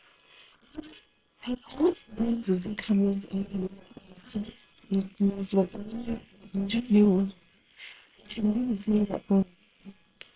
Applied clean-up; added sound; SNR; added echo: neural separator model SepFormer WHAM!.